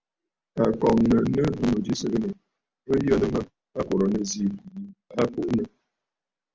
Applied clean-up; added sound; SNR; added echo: none; none; none; none.